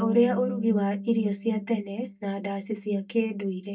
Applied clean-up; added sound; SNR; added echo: neural mask model DeepFilterNet 3.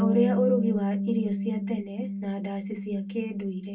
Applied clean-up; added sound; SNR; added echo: none; Bass guitar; 0 dB; reverberation time 0.1 s.